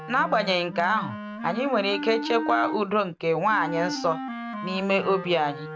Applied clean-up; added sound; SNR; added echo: none; Wind instrument, woodwind instrument; 8 dB; none.